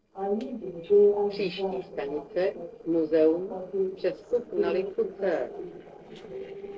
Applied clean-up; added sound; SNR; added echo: neural separator model SepFormer DNS4.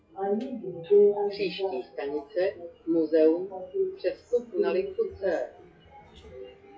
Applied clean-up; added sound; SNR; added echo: classical method WPE with log-MMSE.